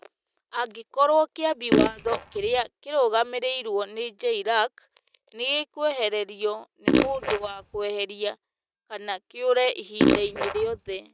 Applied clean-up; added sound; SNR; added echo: neural mask model RNNoise.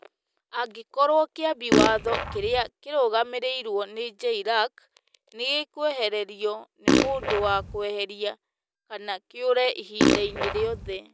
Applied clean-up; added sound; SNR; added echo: none; Fart; -3 dB; none.